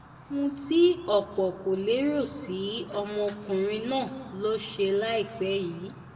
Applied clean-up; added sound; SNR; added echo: none; Fire; 19 dB; reverberation time 1.1 s.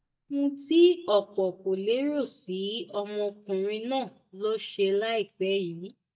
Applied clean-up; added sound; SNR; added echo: neural mask model DeepFilterNet 3.